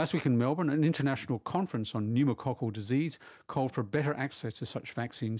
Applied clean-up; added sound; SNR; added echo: none; none; none; none.